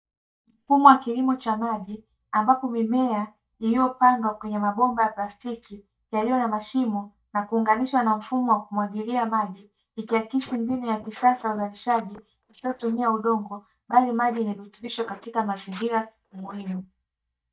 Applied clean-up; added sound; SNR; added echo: neural mask model DeepFilterNet 3.